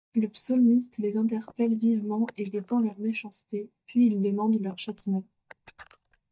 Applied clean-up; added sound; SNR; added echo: neural mask model DeepFilterNet 3.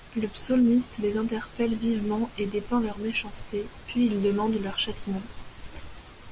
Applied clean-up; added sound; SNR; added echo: none; none; none; none.